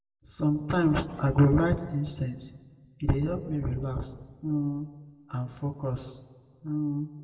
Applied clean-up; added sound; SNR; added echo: none; none; none; reverberation time 1.0 s.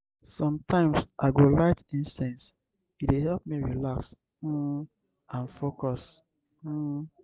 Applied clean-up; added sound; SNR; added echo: none; none; none; none.